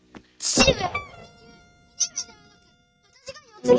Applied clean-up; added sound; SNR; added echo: neural mask model RNNoise.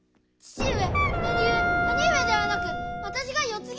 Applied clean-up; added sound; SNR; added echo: none; Wind instrument, woodwind instrument + Explosion; -4 dB; none.